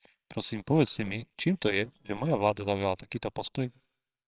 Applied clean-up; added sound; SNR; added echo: neural separator model SepFormer WHAMR!.